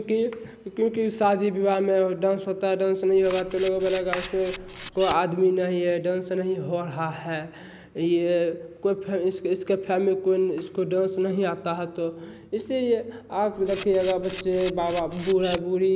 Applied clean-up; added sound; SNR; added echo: none; Camera; 12 dB; none.